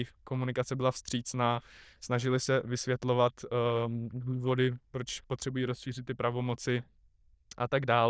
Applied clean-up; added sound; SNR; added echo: neural diffusion model UNIVERSE++.